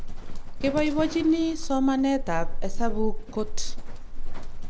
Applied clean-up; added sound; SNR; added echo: none; Livestock, farm animals, working animals; -1 dB; none.